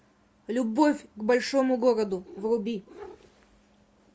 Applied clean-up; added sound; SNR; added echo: none; none; none; none.